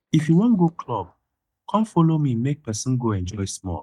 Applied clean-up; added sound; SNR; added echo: neural mask model DeepFilterNet 3.